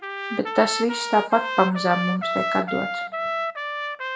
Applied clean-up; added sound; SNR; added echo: none; Trumpet; 4 dB; reverberation time 1.3 s.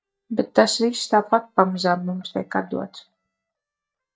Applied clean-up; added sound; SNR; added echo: neural mask model DeepFilterNet 3.